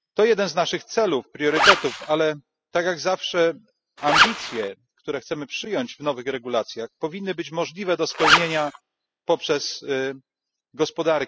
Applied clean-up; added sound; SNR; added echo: classical method spectral subtraction.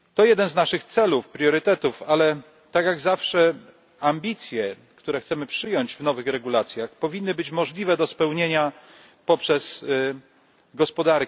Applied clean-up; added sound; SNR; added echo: none; none; none; none.